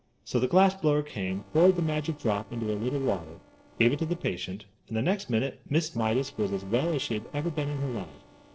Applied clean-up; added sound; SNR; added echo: neural separator model SepFormer DNS4.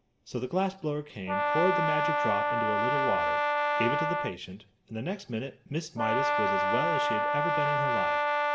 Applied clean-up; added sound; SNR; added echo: none; Brass instrument; -5 dB; reverberation time 0.5 s.